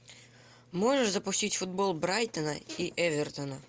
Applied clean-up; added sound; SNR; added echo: none; none; none; none.